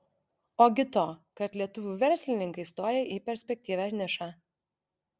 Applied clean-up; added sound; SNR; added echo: none; none; none; none.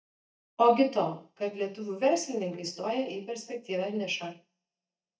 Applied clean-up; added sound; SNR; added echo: neural mask model DeepFilterNet 3.